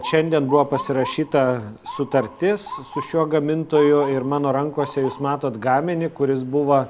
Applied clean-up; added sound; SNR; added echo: none; Motor vehicle (road) / Siren; 15 dB; none.